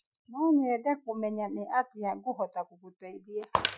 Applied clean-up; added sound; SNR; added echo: classical method Wiener filter.